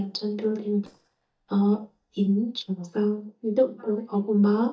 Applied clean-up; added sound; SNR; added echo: neural mask model DeepFilterNet 3.